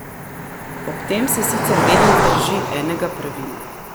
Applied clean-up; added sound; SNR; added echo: none; Cricket; -4 dB; none.